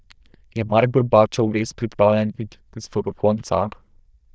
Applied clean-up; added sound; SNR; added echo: neural diffusion model UNIVERSE++.